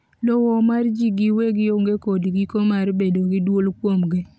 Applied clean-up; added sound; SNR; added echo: none; none; none; none.